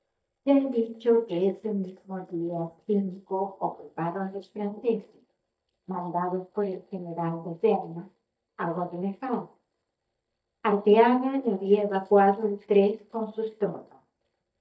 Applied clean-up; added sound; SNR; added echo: neural mask model DeepFilterNet 3.